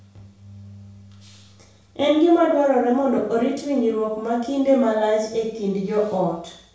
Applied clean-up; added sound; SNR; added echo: none; none; none; reverberation time 0.6 s.